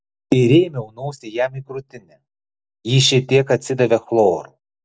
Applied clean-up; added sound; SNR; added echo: none; none; none; none.